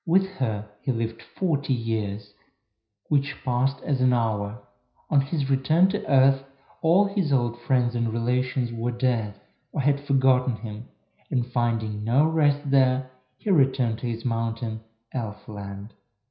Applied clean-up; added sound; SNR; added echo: none; none; none; reverberation time 0.5 s.